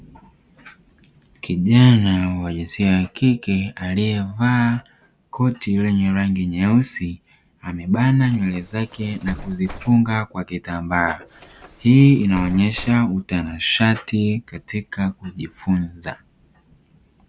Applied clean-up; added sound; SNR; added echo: none; Bus; 17 dB; none.